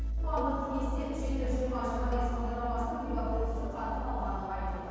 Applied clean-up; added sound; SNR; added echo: neural separator model SepFormer DNS4.